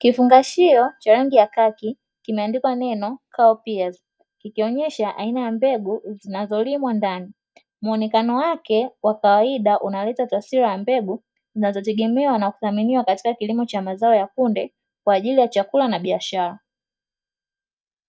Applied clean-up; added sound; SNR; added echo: neural mask model DeepFilterNet 3.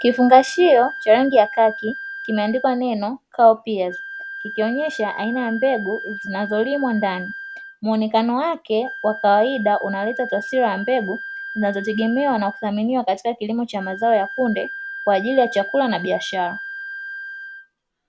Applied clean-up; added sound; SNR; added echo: none; Wind instrument, woodwind instrument; 12 dB; none.